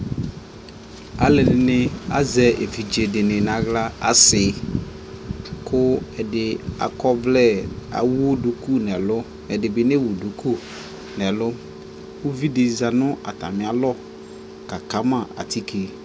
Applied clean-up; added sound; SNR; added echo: none; none; none; none.